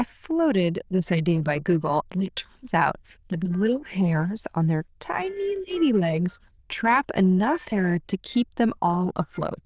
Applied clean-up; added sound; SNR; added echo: neural diffusion model UNIVERSE++.